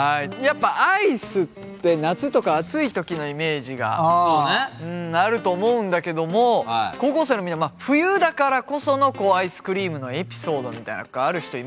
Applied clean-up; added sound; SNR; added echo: none; none; none; none.